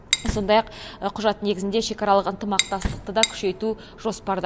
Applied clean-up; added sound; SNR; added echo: none; Slam + Cutlery, silverware / Dishes, pots, and pans; 3 dB; none.